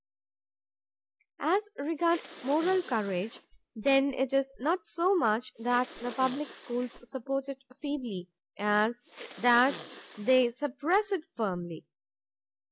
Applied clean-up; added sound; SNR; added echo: none; Respiratory sounds; 12 dB; none.